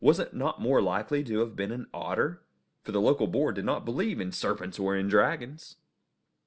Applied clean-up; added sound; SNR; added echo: none; none; none; none.